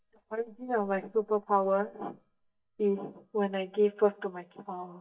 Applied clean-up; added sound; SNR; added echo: neural mask model DeepFilterNet 3.